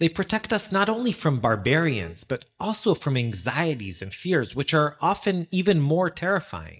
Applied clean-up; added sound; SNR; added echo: neural mask model DeepFilterNet 3.